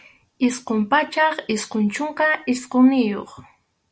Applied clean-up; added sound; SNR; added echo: none; none; none; none.